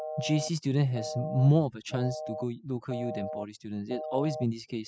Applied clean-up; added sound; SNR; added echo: classical method spectral subtraction.